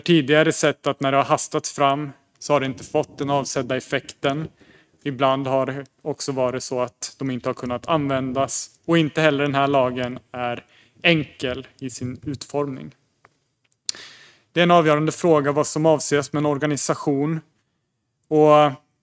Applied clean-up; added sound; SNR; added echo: neural mask model RNNoise.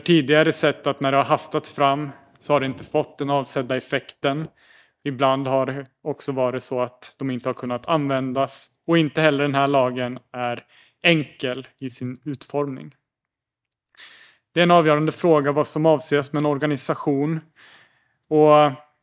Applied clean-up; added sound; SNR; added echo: neural mask model DeepFilterNet 3.